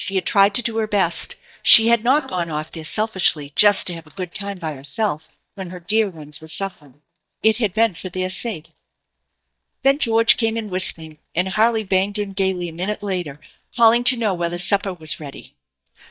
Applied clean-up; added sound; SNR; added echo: neural mask model DeepFilterNet 3.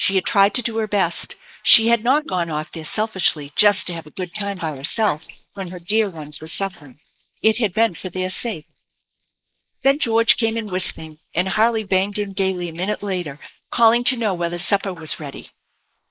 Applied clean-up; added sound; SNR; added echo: neural mask model Resemble Enhance denoiser.